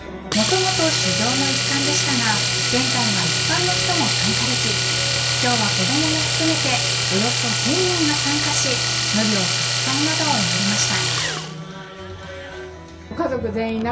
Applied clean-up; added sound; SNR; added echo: none; Domestic sounds, home sounds; -3 dB; reverberation time 0.3 s.